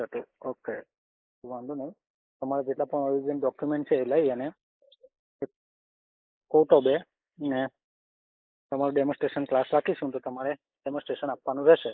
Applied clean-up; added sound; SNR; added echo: neural mask model Resemble Enhance denoiser.